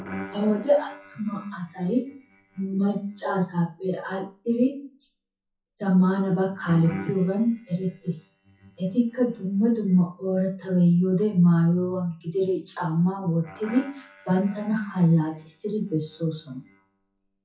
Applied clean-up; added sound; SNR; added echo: classical method WPE with log-MMSE.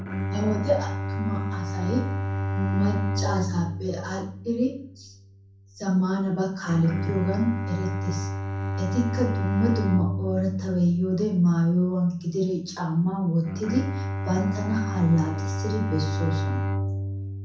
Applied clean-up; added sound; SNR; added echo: none; Bowed string instrument; 3 dB; reverberation time 0.5 s.